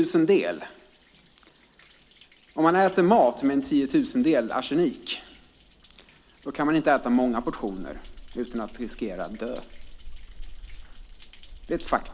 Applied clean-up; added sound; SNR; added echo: none; Thunder; 17 dB; none.